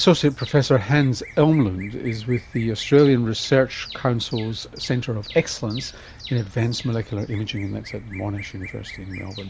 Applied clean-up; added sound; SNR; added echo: none; Bird vocalization, bird call, bird song; 18 dB; none.